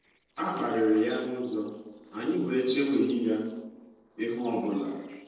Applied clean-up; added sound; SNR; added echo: neural separator model SepFormer DNS4.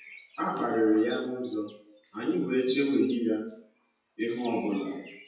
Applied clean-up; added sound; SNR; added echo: classical method WPE with log-MMSE.